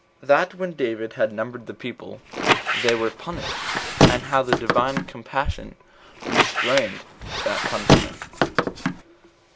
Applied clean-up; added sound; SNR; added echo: none; Squeak; -4 dB; none.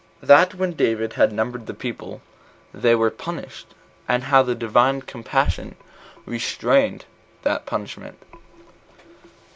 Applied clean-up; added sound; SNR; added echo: none; none; none; none.